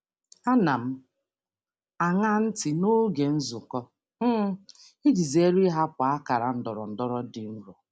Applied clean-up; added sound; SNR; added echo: none; none; none; none.